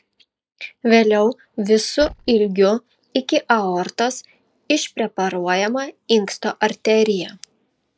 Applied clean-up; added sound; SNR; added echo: neural mask model DeepFilterNet 3.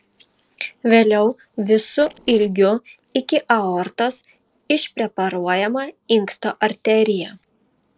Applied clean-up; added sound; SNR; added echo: neural separator model SepFormer DNS4.